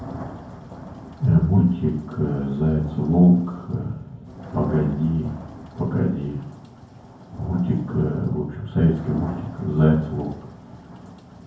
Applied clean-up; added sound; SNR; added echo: none; Thunder / Rain; 17 dB; reverberation time 0.9 s.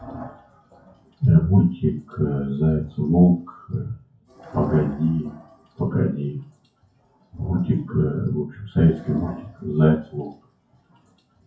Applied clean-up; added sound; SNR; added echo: classical method WPE with log-MMSE.